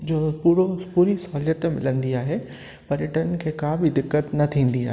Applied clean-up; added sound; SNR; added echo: none; none; none; none.